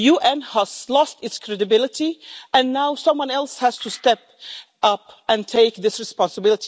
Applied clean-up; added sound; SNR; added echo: none; none; none; none.